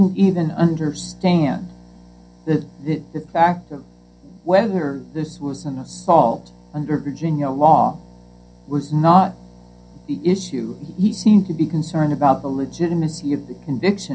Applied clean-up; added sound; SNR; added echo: none; none; none; reverberation time 0.3 s.